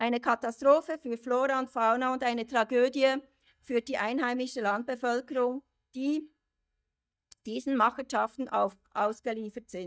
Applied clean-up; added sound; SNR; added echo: neural mask model DeepFilterNet 3.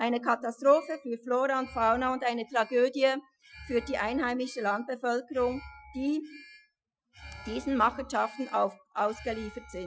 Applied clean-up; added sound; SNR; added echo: classical method Wiener filter.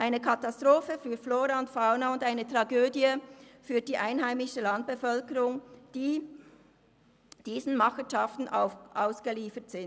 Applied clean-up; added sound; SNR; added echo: none; none; none; none.